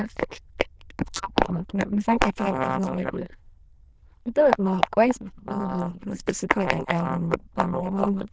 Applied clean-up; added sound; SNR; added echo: neural diffusion model UNIVERSE++.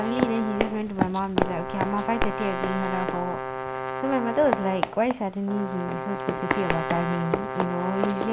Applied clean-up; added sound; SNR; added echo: none; Brass instrument + Run; 1 dB; none.